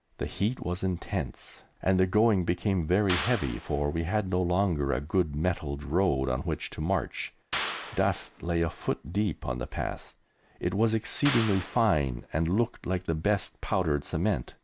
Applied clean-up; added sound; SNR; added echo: none; Clapping; 12 dB; none.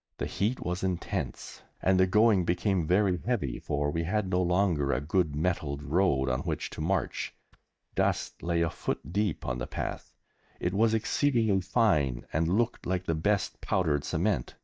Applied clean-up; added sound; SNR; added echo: neural mask model DeepFilterNet 3.